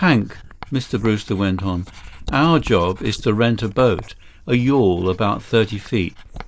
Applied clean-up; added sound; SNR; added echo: neural mask model Resemble Enhance denoiser.